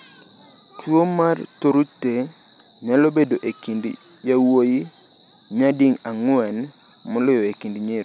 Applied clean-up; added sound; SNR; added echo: none; none; none; none.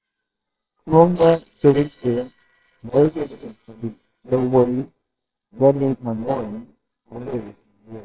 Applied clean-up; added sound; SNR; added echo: neural separator model SepFormer WHAMR!.